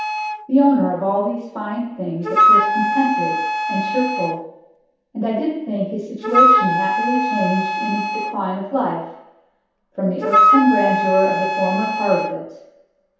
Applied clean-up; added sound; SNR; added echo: none; Wind instrument, woodwind instrument; -1 dB; reverberation time 0.8 s.